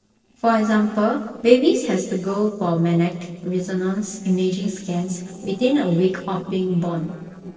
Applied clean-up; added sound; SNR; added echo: neural separator model SepFormer DNS4.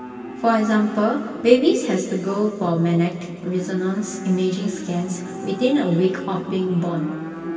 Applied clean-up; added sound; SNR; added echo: none; Livestock, farm animals, working animals; 13 dB; reverberation time 2.5 s.